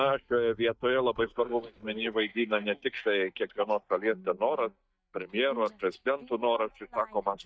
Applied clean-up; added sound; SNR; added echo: neural mask model DeepFilterNet 3.